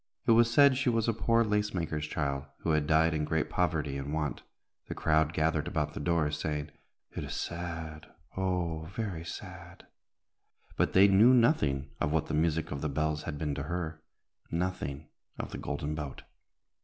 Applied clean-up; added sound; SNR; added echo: none; none; none; none.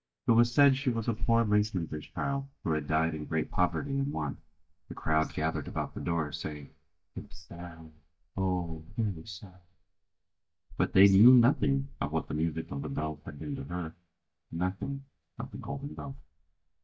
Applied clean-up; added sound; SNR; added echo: neural mask model DeepFilterNet 3.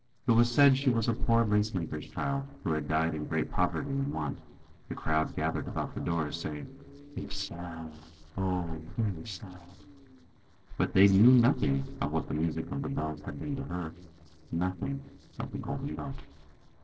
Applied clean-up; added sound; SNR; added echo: neural separator model SepFormer DNS4.